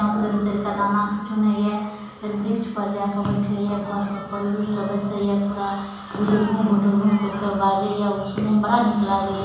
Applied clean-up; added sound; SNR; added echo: none; Bowed string instrument; 20 dB; reverberation time 1.0 s.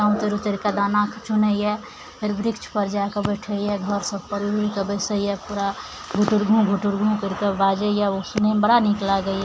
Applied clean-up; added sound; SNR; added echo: none; none; none; none.